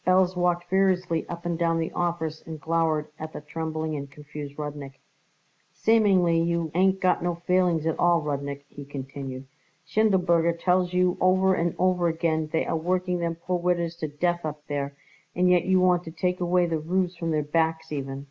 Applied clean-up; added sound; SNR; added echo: none; none; none; none.